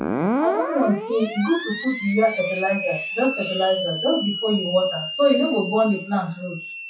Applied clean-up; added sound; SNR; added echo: classical method WPE with log-MMSE.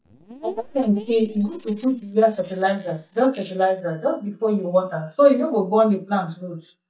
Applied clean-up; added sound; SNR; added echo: neural mask model DeepFilterNet 3.